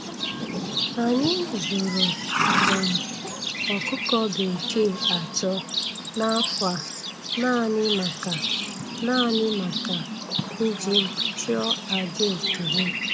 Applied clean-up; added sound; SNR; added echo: none; Livestock, farm animals, working animals; 0 dB; none.